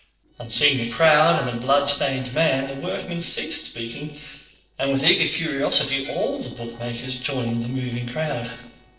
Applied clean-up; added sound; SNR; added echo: neural separator model SepFormer DNS4.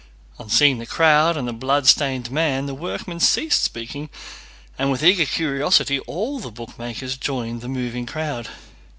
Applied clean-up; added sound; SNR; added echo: none; none; none; none.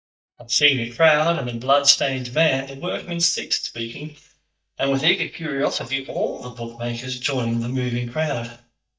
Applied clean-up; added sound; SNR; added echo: neural mask model DeepFilterNet 3.